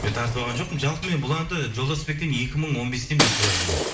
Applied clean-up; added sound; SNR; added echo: none; Shatter; 4 dB; reverberation time 0.4 s.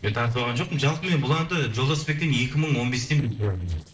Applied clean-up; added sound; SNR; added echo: neural separator model SepFormer DNS4.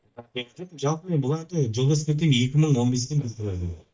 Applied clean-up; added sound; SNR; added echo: neural mask model DeepFilterNet 3.